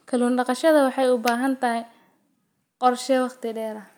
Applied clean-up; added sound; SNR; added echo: none; Finger snapping; 14 dB; none.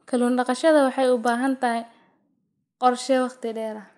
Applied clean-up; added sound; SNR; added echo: neural mask model Resemble Enhance denoiser.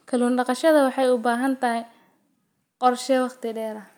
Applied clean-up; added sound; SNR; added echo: none; none; none; none.